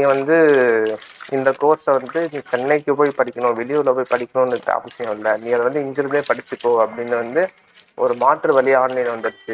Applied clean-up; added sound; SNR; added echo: neural mask model RNNoise.